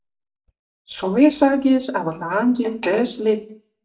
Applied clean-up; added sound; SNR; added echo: neural mask model DeepFilterNet 3.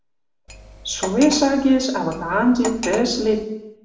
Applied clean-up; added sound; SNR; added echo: none; Cutlery, silverware; 13 dB; reverberation time 0.8 s.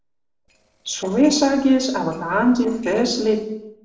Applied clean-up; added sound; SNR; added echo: neural separator model SepFormer DNS4.